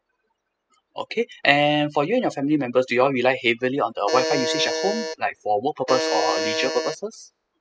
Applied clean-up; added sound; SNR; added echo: classical method spectral subtraction.